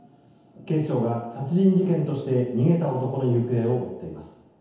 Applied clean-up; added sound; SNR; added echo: none; none; none; reverberation time 1.0 s.